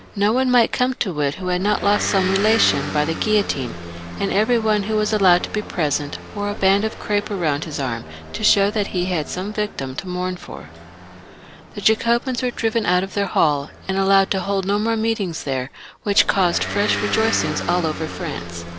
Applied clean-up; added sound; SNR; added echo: none; Motor vehicle (road) / Engine; 11 dB; none.